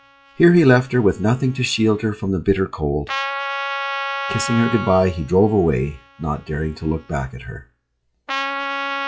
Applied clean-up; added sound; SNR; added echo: classical method log-MMSE.